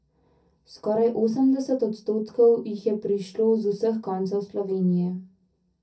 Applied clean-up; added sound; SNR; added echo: none; none; none; reverberation time 0.3 s.